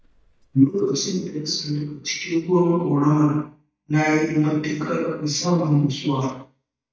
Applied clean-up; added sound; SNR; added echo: neural mask model DeepFilterNet 3.